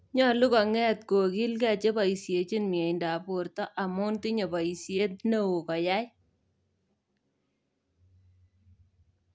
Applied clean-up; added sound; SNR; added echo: none; none; none; none.